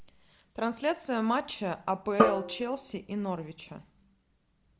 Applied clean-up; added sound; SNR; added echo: none; Drum; -3 dB; none.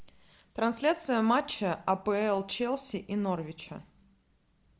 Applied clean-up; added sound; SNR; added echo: none; none; none; none.